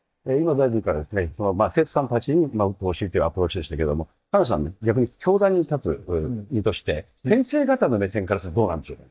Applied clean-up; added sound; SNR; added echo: neural mask model DeepFilterNet 3.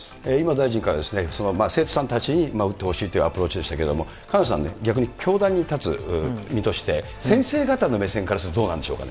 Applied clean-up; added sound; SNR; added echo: none; none; none; none.